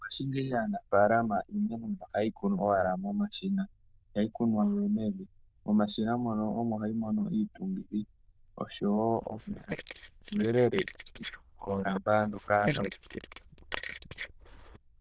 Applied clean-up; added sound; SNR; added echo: neural diffusion model UNIVERSE++.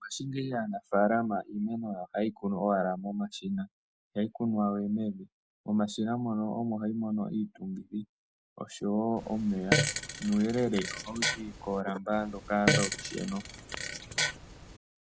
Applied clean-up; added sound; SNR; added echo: none; Fart; 1 dB; none.